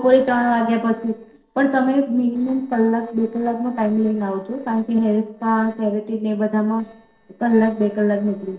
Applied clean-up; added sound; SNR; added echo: neural separator model SepFormer DNS4.